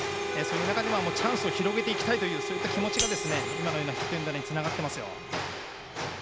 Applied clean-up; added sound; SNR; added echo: none; Shatter + Harmonica; 3 dB; none.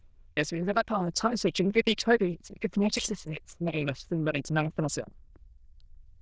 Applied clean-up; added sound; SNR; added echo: neural diffusion model UNIVERSE++.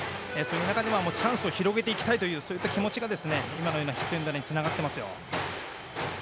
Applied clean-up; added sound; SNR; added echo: none; none; none; none.